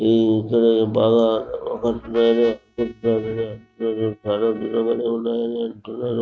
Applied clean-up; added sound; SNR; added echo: neural mask model RNNoise.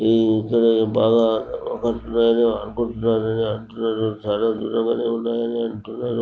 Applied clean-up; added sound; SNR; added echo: none; none; none; none.